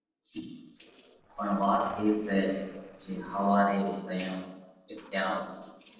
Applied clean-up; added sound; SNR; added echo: neural separator model SepFormer DNS4.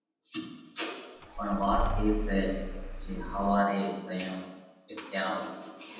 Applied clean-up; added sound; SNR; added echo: none; Engine starting / Car; 1 dB; reverberation time 1.1 s.